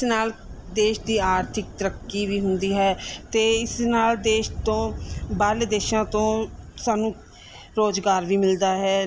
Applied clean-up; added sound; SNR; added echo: none; Thunder; 14 dB; none.